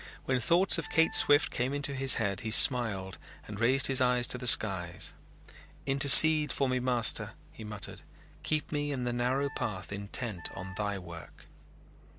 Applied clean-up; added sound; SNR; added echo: none; Wind instrument, woodwind instrument; 19 dB; none.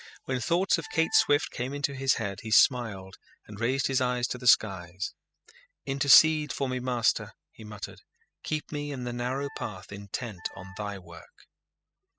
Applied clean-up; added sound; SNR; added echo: classical method spectral subtraction.